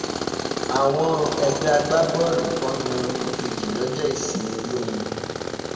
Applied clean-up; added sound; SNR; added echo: none; Tools; 4 dB; reverberation time 2.3 s.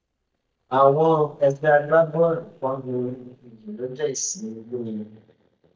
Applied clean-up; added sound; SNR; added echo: neural mask model DeepFilterNet 3.